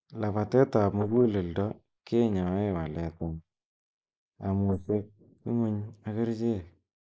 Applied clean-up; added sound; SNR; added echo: neural mask model Resemble Enhance denoiser.